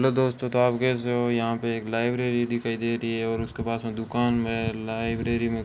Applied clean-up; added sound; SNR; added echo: none; none; none; none.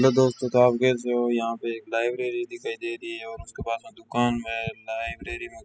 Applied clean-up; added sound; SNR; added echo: classical method spectral subtraction.